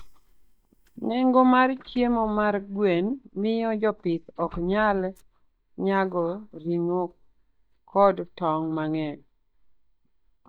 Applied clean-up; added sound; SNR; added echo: neural mask model DeepFilterNet 3.